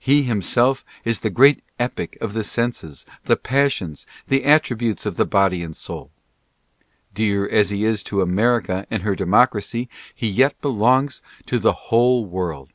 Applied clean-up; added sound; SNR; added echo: none; none; none; none.